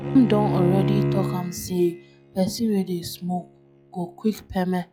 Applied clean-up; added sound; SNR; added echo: classical method log-MMSE.